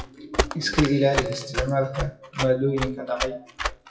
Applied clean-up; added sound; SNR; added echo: classical method WPE with log-MMSE.